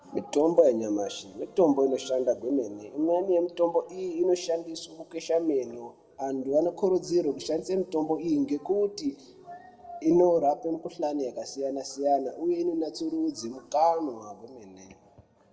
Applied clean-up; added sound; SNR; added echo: none; none; none; reverberation time 1.3 s.